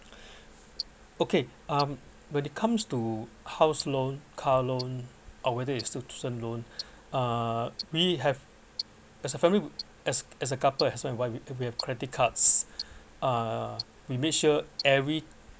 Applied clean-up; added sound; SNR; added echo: none; Tick-tock; 17 dB; none.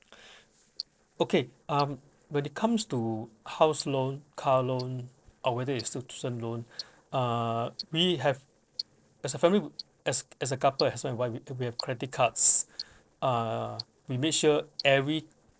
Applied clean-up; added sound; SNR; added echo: neural separator model SepFormer DNS4.